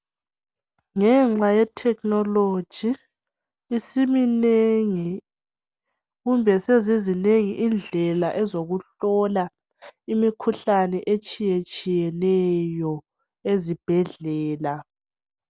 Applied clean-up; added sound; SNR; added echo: none; none; none; none.